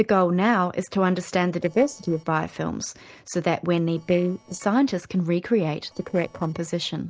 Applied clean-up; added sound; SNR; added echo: neural separator model SepFormer DNS4.